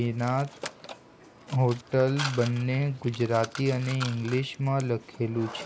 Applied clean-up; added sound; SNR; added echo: none; Mechanisms; 14 dB; none.